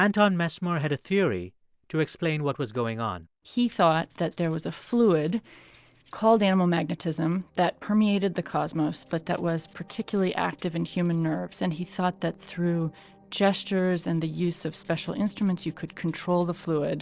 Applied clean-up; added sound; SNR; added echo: neural separator model SepFormer DNS4.